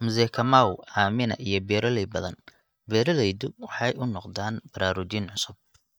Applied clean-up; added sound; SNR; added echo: neural mask model DeepFilterNet 3.